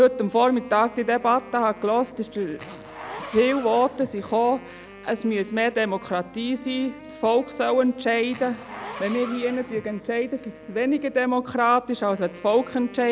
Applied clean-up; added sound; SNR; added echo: none; Wind instrument, woodwind instrument + Zipper (clothing); 18 dB; none.